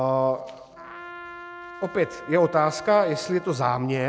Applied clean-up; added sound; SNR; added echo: none; Trumpet; 16 dB; none.